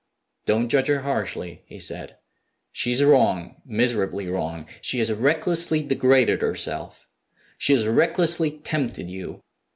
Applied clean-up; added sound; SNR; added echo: none; none; none; none.